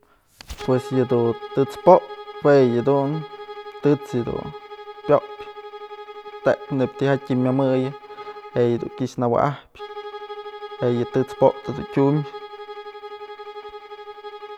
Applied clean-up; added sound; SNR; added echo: none; Bowed string instrument; 14 dB; none.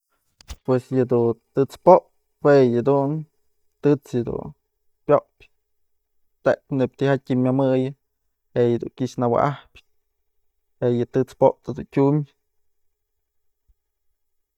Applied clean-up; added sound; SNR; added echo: neural mask model DeepFilterNet 3.